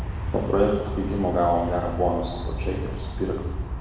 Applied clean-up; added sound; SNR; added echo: none; Aircraft; 4 dB; reverberation time 1.1 s.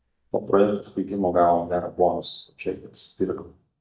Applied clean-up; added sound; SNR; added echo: neural mask model DeepFilterNet 3.